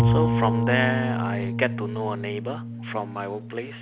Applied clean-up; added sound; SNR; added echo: none; Bowed string instrument; -3 dB; none.